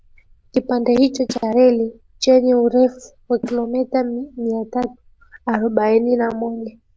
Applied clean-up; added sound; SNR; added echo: neural diffusion model UNIVERSE++.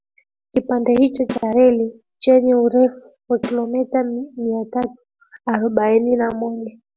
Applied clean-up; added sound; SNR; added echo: none; Snare drum; 16 dB; none.